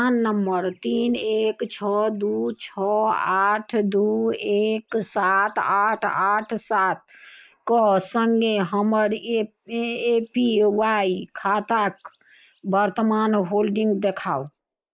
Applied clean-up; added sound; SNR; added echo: neural mask model Resemble Enhance denoiser.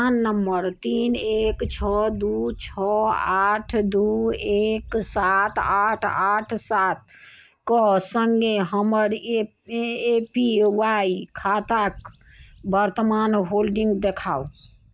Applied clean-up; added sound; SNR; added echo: neural mask model DeepFilterNet 3.